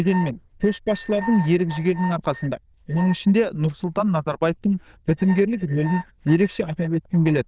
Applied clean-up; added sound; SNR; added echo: neural diffusion model UNIVERSE++.